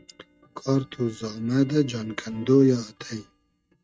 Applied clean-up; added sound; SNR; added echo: neural mask model RNNoise.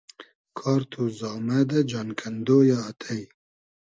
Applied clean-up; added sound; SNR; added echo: none; none; none; none.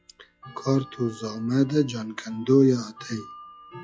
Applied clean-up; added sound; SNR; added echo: classical method log-MMSE.